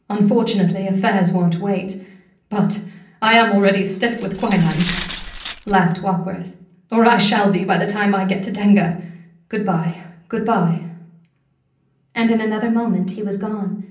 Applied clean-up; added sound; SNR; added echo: none; Glass; 12 dB; reverberation time 0.6 s.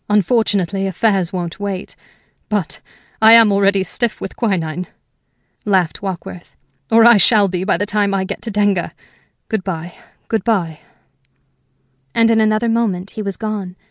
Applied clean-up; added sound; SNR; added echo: none; none; none; none.